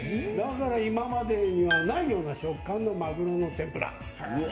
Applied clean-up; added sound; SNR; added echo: none; Piano; 6 dB; reverberation time 1.3 s.